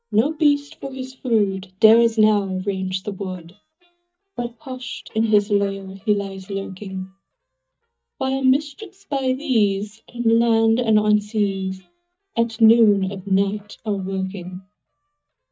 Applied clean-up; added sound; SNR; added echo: neural mask model DeepFilterNet 3.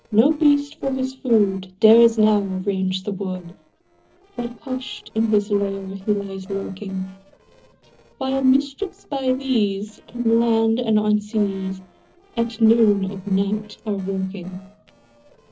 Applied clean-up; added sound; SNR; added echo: neural separator model SepFormer DNS4.